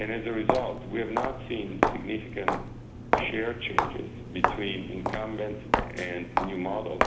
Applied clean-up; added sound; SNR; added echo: none; Walk, footsteps; -3 dB; reverberation time 1.1 s.